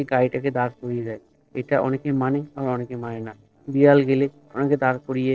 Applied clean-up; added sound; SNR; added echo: neural separator model SepFormer DNS4.